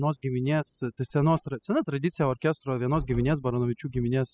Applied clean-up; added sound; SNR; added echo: classical method spectral subtraction.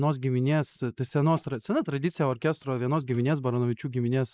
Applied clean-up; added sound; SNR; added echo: neural mask model Resemble Enhance denoiser.